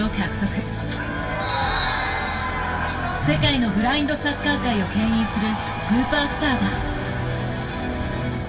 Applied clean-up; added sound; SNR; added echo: none; Telephone; 8 dB; reverberation time 0.2 s.